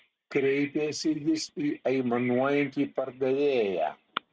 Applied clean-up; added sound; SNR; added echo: neural mask model RNNoise.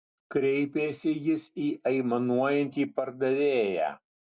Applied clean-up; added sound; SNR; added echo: none; none; none; none.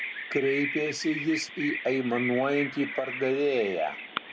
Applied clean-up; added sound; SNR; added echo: none; Bird vocalization, bird call, bird song; 7 dB; none.